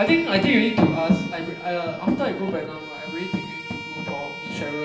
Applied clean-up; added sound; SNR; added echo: none; Bowed string instrument; 12 dB; reverberation time 0.9 s.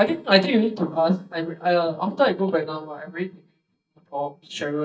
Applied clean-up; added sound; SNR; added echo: neural mask model DeepFilterNet 3.